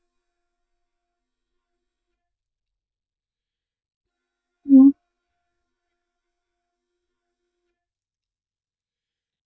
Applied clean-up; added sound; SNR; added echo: neural mask model DeepFilterNet 3.